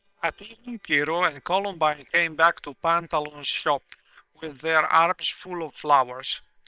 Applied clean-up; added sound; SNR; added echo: neural separator model SepFormer WHAM!.